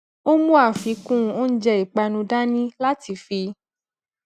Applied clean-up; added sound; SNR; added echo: none; Snare drum; 20 dB; none.